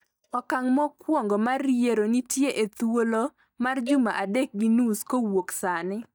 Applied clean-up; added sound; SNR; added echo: neural mask model DeepFilterNet 3.